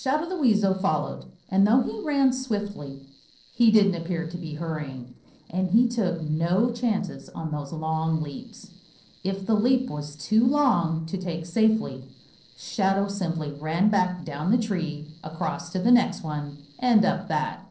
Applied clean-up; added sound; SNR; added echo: neural separator model SepFormer DNS4.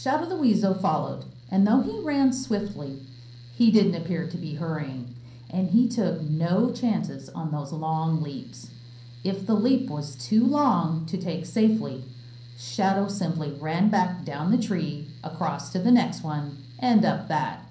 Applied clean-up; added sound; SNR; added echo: none; Mechanical fan; 19 dB; reverberation time 0.6 s.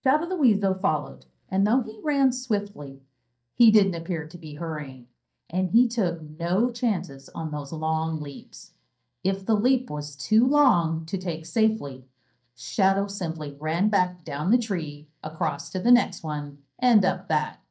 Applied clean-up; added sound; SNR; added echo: neural mask model DeepFilterNet 3.